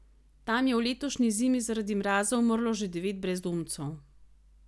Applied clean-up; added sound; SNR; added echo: none; none; none; none.